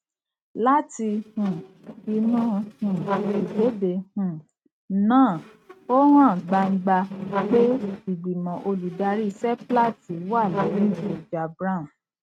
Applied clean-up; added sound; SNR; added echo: neural mask model RNNoise.